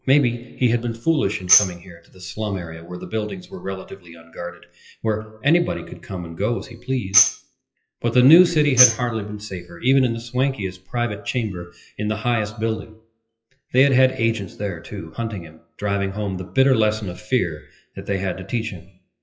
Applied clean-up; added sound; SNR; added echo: classical method WPE with log-MMSE.